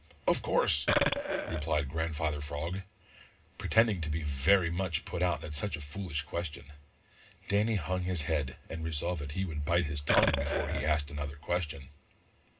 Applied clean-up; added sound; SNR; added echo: none; Burping, eructation; -1 dB; reverberation time 0.2 s.